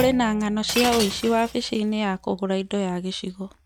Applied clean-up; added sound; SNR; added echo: none; Thump, thud + Shatter; 11 dB; none.